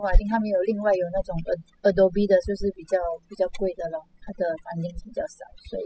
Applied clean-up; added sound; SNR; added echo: classical method spectral subtraction.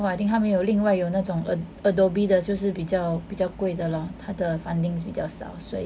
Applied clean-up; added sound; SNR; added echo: none; none; none; none.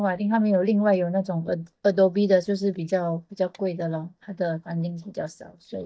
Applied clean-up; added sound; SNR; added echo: neural mask model DeepFilterNet 3.